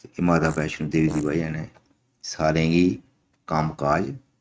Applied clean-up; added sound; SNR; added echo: neural mask model RNNoise.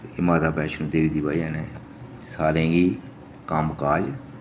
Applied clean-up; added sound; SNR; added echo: none; none; none; none.